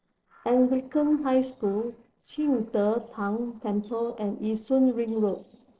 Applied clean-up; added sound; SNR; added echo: neural separator model SepFormer DNS4.